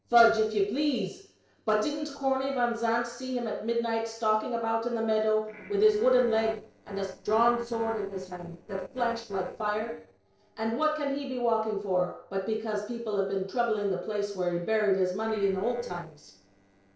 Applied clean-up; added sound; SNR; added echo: neural separator model SepFormer DNS4.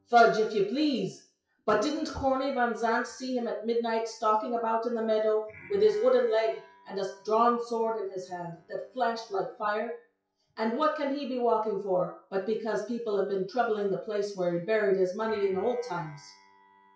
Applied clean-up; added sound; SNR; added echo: classical method WPE with log-MMSE.